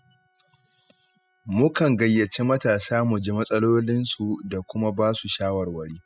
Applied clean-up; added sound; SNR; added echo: classical method spectral subtraction.